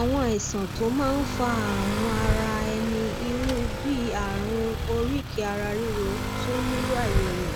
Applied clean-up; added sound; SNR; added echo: none; Motorcycle / Accelerating, revving, vroom; 1 dB; none.